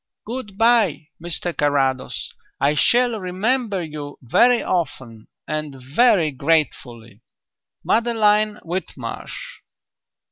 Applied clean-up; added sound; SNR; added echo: none; none; none; none.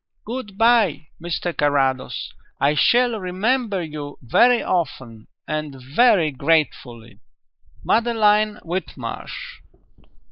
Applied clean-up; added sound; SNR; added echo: neural mask model Resemble Enhance denoiser.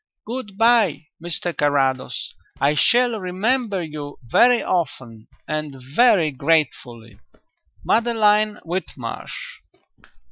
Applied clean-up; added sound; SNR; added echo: classical method Wiener filter.